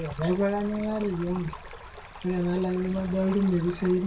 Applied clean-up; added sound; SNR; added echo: none; Stream; 14 dB; none.